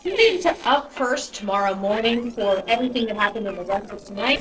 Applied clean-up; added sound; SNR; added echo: neural separator model SepFormer DNS4.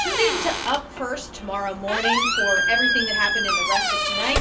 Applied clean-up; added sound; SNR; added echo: none; Squeak; -3 dB; reverberation time 0.3 s.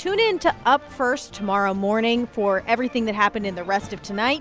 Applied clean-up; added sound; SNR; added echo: none; none; none; none.